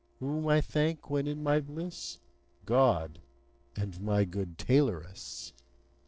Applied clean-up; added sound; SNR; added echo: neural separator model SepFormer DNS4.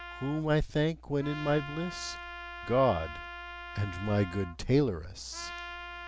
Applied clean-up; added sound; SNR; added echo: none; Trumpet; 13 dB; none.